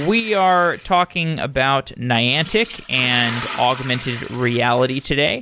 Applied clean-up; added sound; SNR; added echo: none; Liquid; 16 dB; none.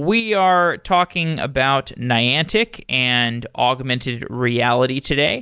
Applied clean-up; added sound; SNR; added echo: none; none; none; none.